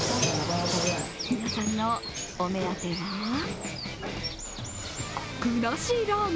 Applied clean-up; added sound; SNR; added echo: none; Bird vocalization, bird call, bird song; 11 dB; none.